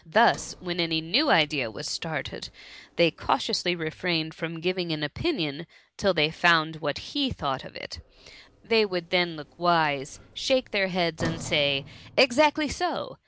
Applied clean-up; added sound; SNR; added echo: none; Sliding door; 20 dB; none.